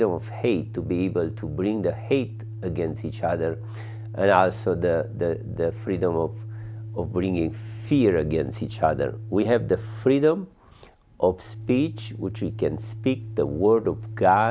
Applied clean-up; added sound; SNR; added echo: none; Organ; 11 dB; none.